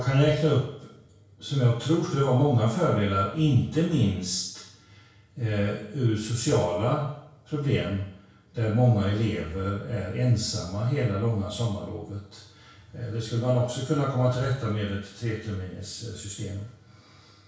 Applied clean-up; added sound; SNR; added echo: none; none; none; reverberation time 0.6 s.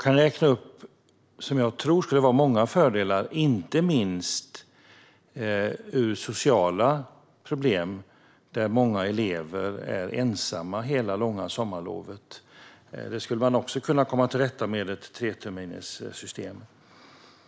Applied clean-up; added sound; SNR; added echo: none; none; none; none.